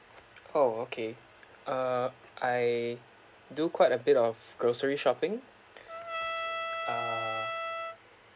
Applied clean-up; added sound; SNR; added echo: none; Trumpet; 6 dB; none.